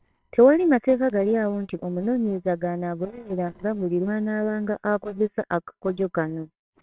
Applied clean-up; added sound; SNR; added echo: neural separator model SepFormer WHAMR!.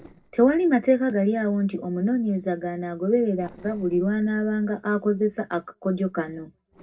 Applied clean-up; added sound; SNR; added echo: neural separator model SepFormer DNS4.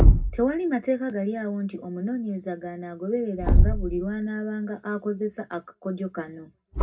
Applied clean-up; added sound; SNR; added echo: none; Thump, thud; -4 dB; reverberation time 0.2 s.